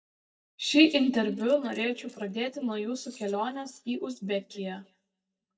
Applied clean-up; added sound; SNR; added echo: neural mask model DeepFilterNet 3.